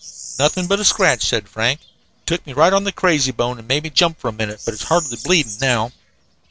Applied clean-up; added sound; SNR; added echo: none; Bird vocalization, bird call, bird song; 15 dB; none.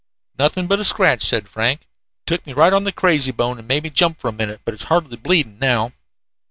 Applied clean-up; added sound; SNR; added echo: none; none; none; none.